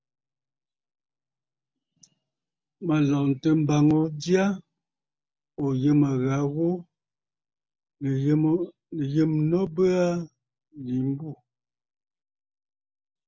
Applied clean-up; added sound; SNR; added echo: none; none; none; none.